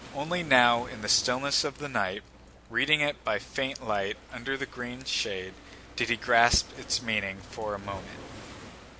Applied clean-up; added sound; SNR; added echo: none; Waves, surf; 18 dB; none.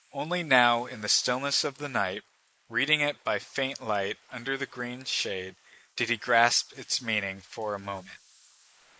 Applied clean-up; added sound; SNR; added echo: neural mask model Resemble Enhance denoiser.